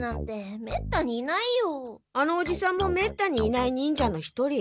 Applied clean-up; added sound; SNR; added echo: none; none; none; none.